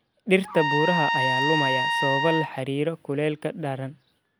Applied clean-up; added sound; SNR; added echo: none; Trumpet; -1 dB; none.